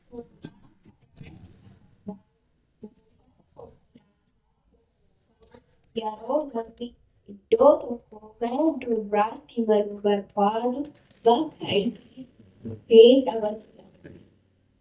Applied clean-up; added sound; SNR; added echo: neural mask model DeepFilterNet 3.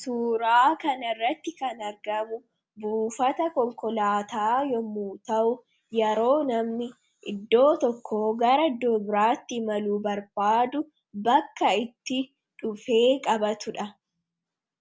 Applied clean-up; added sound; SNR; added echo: none; none; none; none.